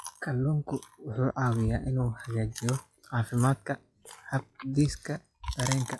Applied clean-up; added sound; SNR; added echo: classical method log-MMSE.